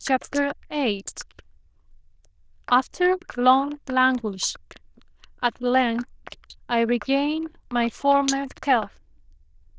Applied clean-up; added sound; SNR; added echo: neural diffusion model UNIVERSE++.